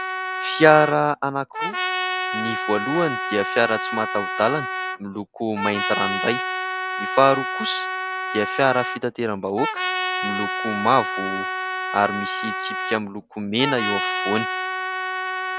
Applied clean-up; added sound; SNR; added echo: none; Trumpet; 3 dB; none.